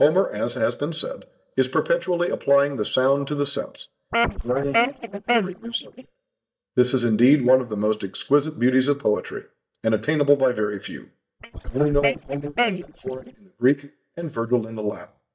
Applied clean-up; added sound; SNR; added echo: neural mask model DeepFilterNet 3.